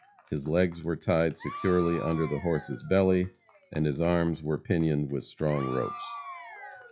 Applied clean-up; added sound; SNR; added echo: classical method log-MMSE.